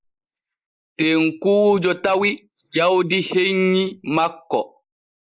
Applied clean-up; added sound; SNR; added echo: neural mask model Resemble Enhance denoiser.